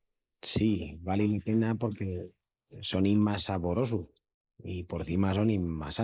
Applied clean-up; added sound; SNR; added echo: neural mask model Resemble Enhance denoiser.